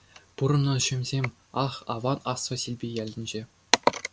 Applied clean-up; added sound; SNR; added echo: none; none; none; none.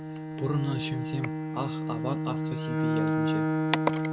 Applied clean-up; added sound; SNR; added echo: none; Bowed string instrument; -4 dB; none.